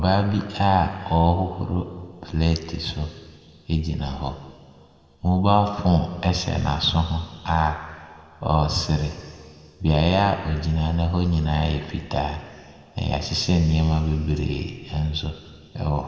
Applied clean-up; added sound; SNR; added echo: none; none; none; reverberation time 1.9 s.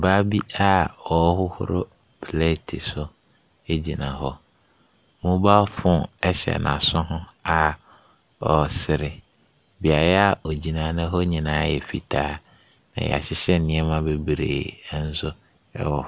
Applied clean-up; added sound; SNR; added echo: none; none; none; none.